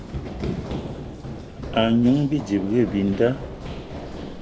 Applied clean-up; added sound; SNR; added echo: none; Run; 8 dB; none.